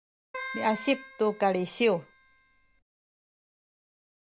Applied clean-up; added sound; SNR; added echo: none; Keyboard (musical); 12 dB; none.